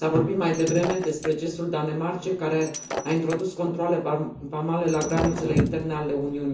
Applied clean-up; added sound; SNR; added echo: none; Shatter; 13 dB; reverberation time 0.6 s.